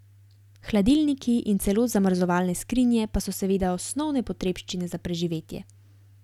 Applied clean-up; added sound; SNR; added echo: none; none; none; none.